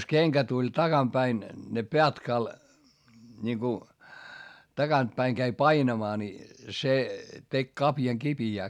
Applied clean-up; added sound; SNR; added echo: none; none; none; none.